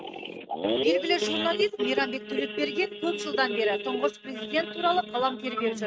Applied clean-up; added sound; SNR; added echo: neural mask model RNNoise.